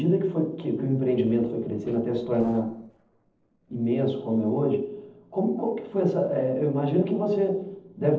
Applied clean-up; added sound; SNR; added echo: neural separator model SepFormer DNS4.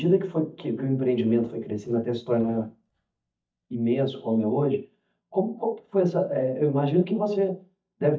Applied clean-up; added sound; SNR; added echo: neural mask model DeepFilterNet 3.